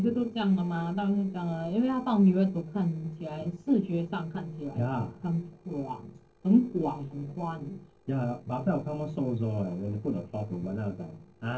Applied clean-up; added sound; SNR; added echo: neural separator model SepFormer DNS4.